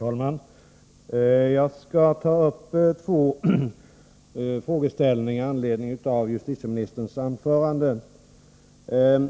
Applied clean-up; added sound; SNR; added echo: none; none; none; none.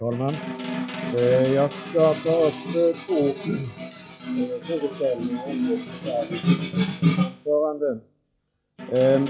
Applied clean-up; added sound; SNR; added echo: classical method log-MMSE.